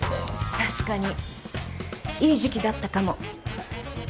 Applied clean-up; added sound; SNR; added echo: none; none; none; none.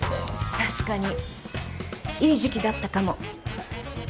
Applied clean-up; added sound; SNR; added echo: none; Motor vehicle (road) + Cowbell; 18 dB; none.